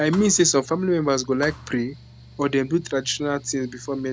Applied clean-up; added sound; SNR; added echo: none; Mechanical fan + Thump, thud; 20 dB; none.